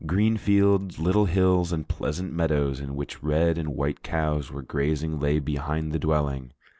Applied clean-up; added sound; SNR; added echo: none; none; none; none.